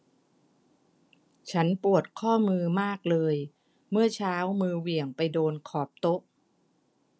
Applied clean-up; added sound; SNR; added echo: none; none; none; none.